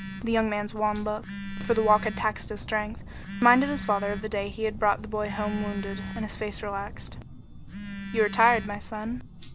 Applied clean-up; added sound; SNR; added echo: none; Telephone; 11 dB; none.